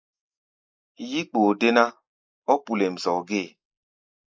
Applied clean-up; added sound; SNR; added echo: neural mask model Resemble Enhance denoiser.